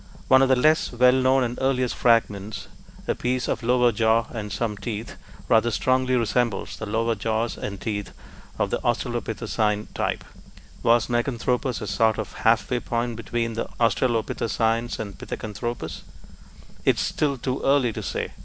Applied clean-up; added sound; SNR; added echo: none; Fire; 15 dB; none.